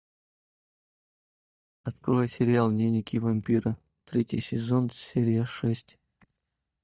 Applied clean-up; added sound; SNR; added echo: neural mask model DeepFilterNet 3.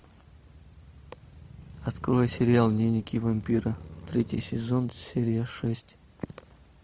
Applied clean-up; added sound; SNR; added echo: none; Motorcycle; 17 dB; none.